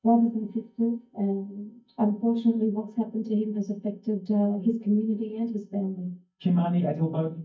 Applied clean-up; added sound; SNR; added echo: neural mask model DeepFilterNet 3.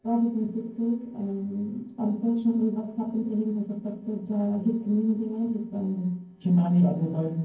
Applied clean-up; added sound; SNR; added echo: neural separator model SepFormer DNS4.